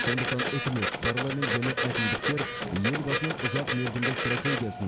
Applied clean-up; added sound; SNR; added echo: none; Printer; -2 dB; none.